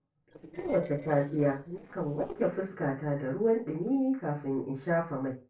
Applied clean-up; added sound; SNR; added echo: neural separator model SepFormer DNS4.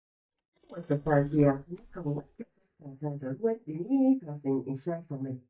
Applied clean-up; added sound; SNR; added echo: neural mask model DeepFilterNet 3.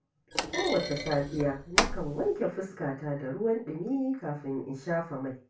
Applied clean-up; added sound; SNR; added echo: none; Thump, thud; 1 dB; reverberation time 0.3 s.